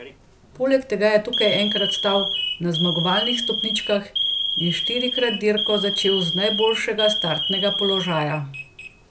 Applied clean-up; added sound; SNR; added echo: none; Alarm; 2 dB; none.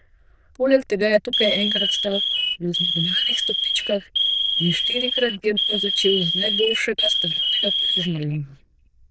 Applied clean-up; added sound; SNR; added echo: neural diffusion model UNIVERSE++.